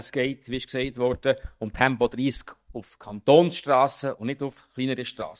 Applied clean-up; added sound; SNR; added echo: neural mask model DeepFilterNet 3.